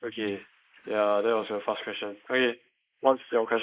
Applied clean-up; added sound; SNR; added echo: neural mask model Resemble Enhance denoiser.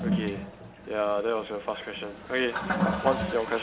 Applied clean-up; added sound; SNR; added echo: none; Toilet flush; 2 dB; none.